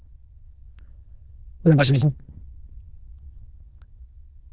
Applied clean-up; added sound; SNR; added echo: neural diffusion model UNIVERSE++.